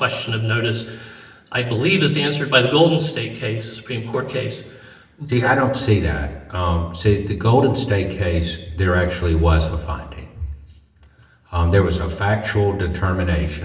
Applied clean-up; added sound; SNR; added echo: none; none; none; reverberation time 1.0 s.